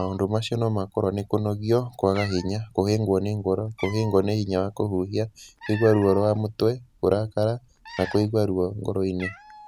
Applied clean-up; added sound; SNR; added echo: none; Cat; 19 dB; none.